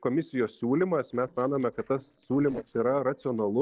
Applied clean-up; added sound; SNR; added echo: neural separator model SepFormer DNS4.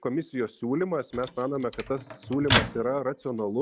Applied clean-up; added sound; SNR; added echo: none; Microwave oven; 3 dB; none.